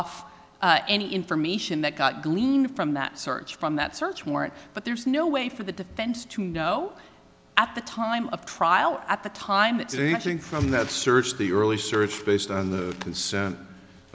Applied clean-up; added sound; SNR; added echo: none; none; none; none.